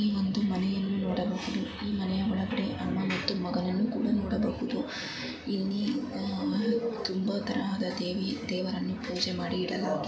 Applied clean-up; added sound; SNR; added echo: none; none; none; reverberation time 1.4 s.